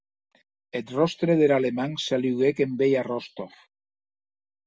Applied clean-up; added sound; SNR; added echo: none; none; none; none.